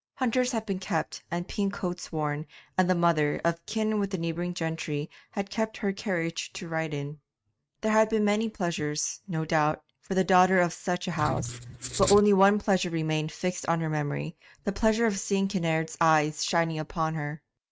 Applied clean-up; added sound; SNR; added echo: neural mask model RNNoise.